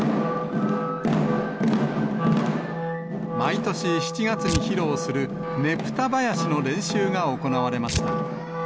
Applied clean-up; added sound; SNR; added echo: none; Tearing + Wind instrument, woodwind instrument; 5 dB; none.